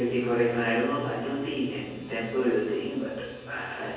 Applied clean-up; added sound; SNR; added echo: none; none; none; reverberation time 1.3 s.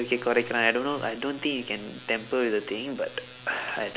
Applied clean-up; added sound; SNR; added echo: none; none; none; none.